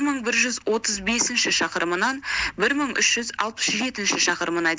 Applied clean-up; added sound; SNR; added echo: none; none; none; none.